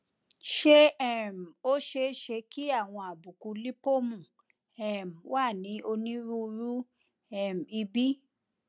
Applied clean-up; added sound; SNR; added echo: none; none; none; none.